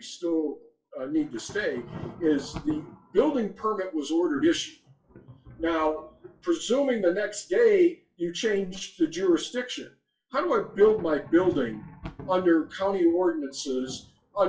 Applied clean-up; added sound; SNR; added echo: classical method WPE with log-MMSE.